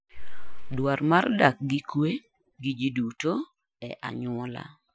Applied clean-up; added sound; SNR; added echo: classical method Wiener filter.